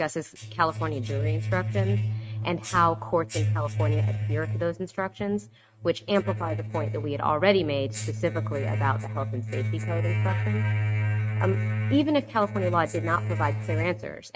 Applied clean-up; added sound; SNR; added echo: neural mask model RNNoise.